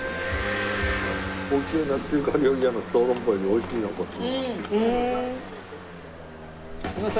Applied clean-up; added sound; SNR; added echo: none; Motor vehicle (road) / Engine; 8 dB; reverberation time 0.3 s.